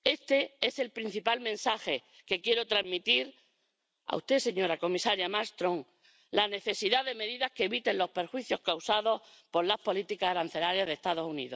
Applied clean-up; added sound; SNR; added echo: none; none; none; none.